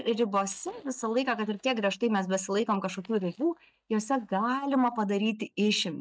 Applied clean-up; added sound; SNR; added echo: neural mask model DeepFilterNet 3.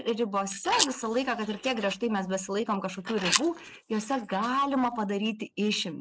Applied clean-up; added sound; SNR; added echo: neural mask model Resemble Enhance denoiser.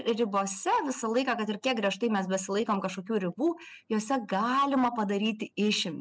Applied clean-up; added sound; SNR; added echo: none; none; none; none.